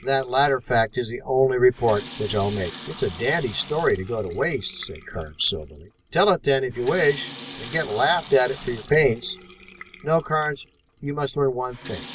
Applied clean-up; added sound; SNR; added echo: none; Sink (filling or washing) / Water tap, faucet; 14 dB; none.